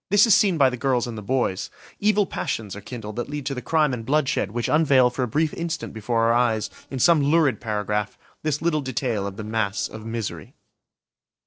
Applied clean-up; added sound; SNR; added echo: neural separator model SepFormer DNS4.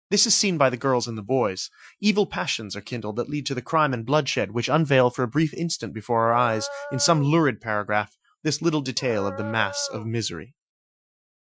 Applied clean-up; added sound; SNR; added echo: classical method Wiener filter.